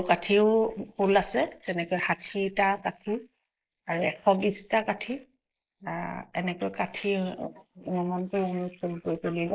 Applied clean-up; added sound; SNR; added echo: neural mask model Resemble Enhance denoiser.